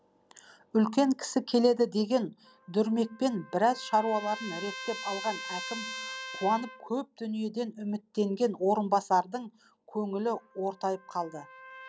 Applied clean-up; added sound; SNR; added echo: none; Trumpet; 15 dB; none.